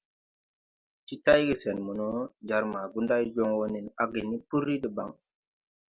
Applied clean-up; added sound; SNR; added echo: none; none; none; none.